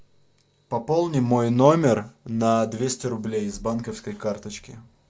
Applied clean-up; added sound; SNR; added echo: none; none; none; none.